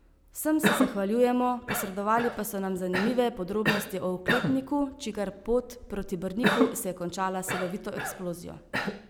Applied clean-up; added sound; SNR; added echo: none; Cough; 3 dB; none.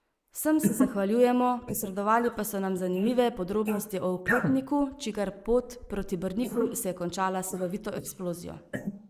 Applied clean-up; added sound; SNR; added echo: neural mask model Resemble Enhance denoiser.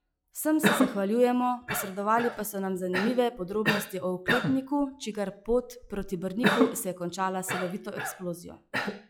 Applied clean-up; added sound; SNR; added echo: classical method log-MMSE.